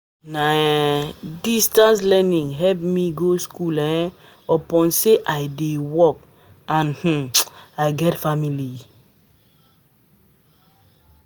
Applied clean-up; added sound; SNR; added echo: none; none; none; none.